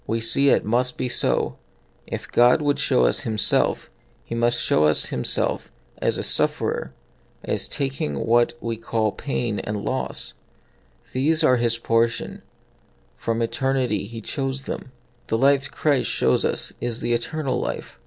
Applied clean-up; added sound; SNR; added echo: none; none; none; none.